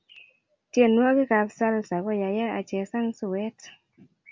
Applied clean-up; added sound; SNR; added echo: none; none; none; none.